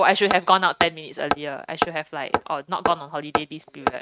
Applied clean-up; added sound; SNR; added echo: neural mask model RNNoise.